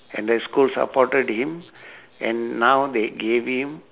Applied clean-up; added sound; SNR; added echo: none; none; none; none.